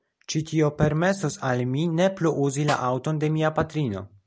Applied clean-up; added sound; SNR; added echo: none; Snare drum; 16 dB; none.